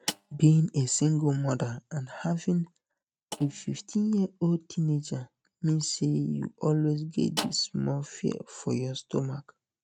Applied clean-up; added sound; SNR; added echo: neural mask model RNNoise.